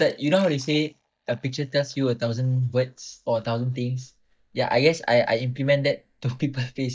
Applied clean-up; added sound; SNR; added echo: neural mask model DeepFilterNet 3.